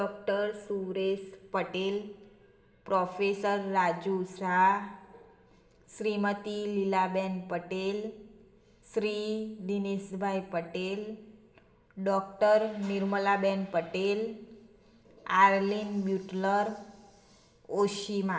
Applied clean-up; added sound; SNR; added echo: none; none; none; reverberation time 1.0 s.